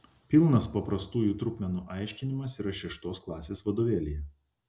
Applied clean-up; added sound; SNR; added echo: none; none; none; none.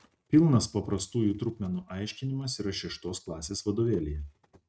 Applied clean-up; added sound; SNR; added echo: neural mask model RNNoise.